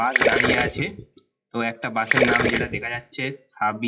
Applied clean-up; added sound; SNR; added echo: classical method WPE with log-MMSE.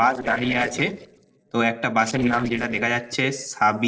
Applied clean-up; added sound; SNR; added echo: neural separator model SepFormer DNS4.